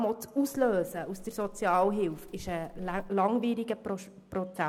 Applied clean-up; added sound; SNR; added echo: none; Livestock, farm animals, working animals; 17 dB; none.